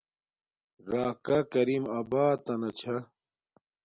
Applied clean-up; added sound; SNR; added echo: none; none; none; none.